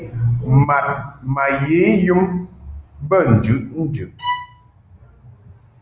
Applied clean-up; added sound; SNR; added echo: none; Bowed string instrument; 9 dB; none.